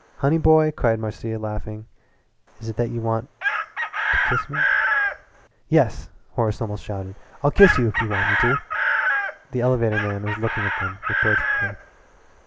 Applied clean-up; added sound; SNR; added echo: none; Chicken, rooster; 2 dB; none.